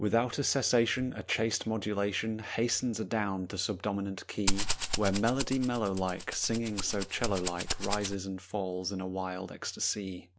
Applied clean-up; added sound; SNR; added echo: none; Rattle (instrument); 1 dB; none.